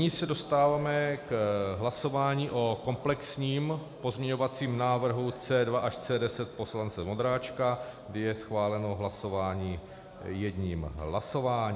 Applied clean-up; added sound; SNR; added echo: none; none; none; none.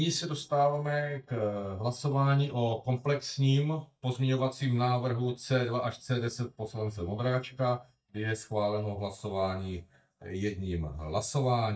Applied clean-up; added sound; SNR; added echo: neural mask model DeepFilterNet 3.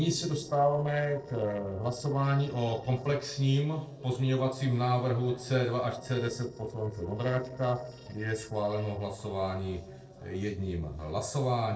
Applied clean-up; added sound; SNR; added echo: neural separator model SepFormer DNS4.